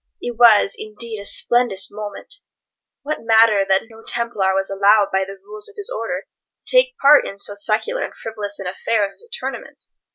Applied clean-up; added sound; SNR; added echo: none; none; none; none.